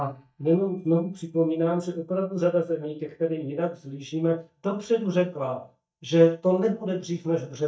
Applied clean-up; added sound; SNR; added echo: neural mask model DeepFilterNet 3.